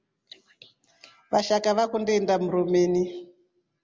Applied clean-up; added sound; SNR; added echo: none; none; none; none.